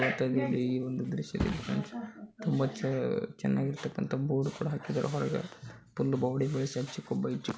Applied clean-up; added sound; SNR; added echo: none; Thump, thud; 16 dB; none.